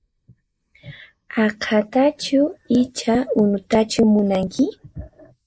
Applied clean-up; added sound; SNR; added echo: neural mask model Resemble Enhance denoiser.